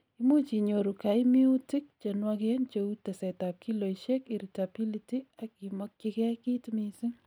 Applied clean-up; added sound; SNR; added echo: none; none; none; none.